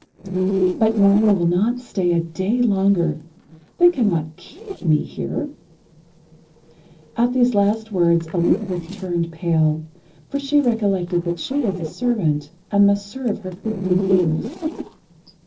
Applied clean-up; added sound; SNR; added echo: neural separator model SepFormer DNS4.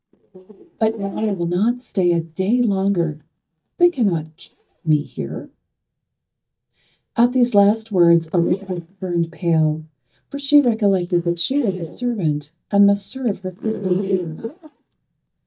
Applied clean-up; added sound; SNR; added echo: neural mask model DeepFilterNet 3.